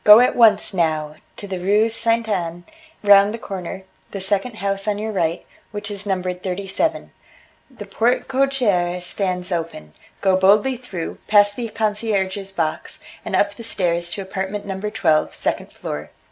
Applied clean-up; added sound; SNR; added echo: none; none; none; none.